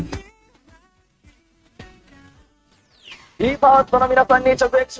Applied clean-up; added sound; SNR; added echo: neural mask model RNNoise.